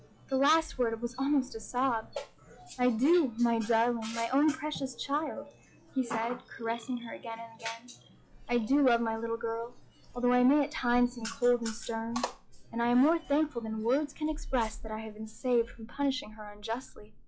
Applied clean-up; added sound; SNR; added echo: classical method log-MMSE.